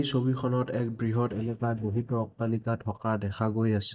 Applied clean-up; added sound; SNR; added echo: neural mask model DeepFilterNet 3.